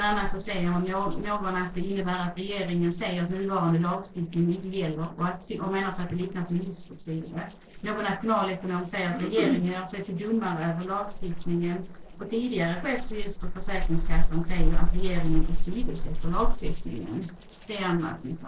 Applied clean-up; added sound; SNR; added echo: neural separator model SepFormer DNS4.